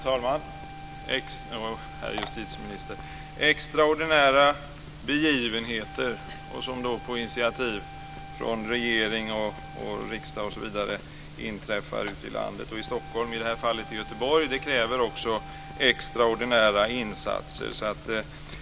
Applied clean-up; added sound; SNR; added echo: none; Wind instrument, woodwind instrument; 18 dB; none.